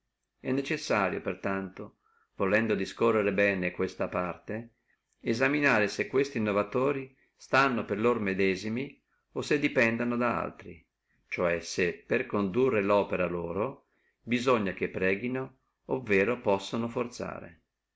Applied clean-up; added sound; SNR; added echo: none; none; none; none.